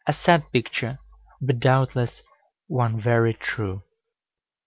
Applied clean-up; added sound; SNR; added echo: none; none; none; none.